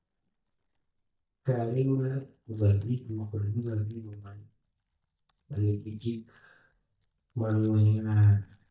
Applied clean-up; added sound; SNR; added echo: neural mask model DeepFilterNet 3.